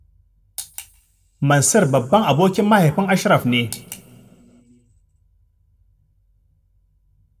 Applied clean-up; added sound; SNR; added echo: none; none; none; reverberation time 1.0 s.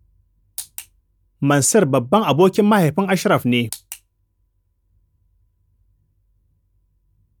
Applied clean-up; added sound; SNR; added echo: none; none; none; none.